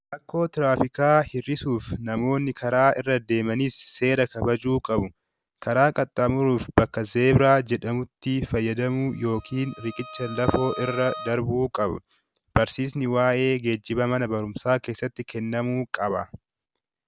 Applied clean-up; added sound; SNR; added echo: none; Bowed string instrument; 16 dB; none.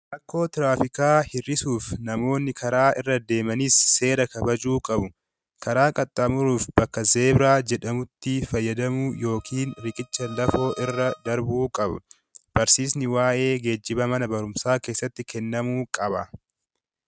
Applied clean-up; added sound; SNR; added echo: neural mask model RNNoise.